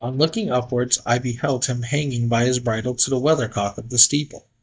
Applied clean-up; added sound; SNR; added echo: neural mask model DeepFilterNet 3.